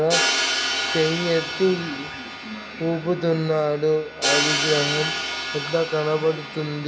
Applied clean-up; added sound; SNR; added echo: none; Crash cymbal; 2 dB; none.